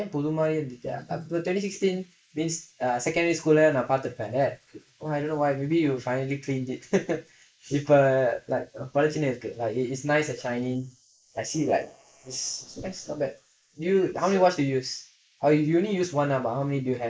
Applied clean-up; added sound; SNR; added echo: neural mask model Resemble Enhance denoiser.